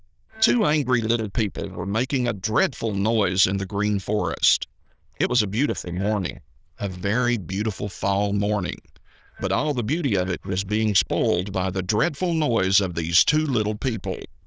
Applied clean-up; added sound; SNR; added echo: neural diffusion model UNIVERSE++.